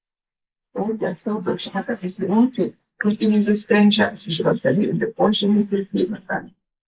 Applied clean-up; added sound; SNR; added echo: neural mask model Resemble Enhance denoiser.